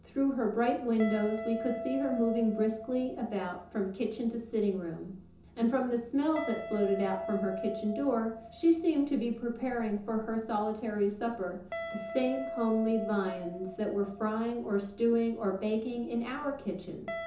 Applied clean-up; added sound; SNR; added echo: none; Guitar; 11 dB; reverberation time 0.6 s.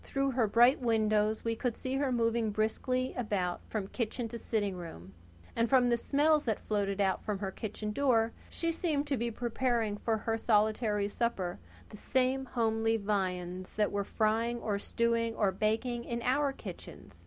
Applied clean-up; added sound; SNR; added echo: none; none; none; none.